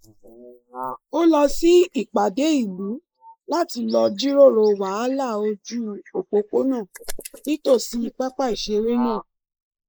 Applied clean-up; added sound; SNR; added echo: neural mask model Resemble Enhance denoiser.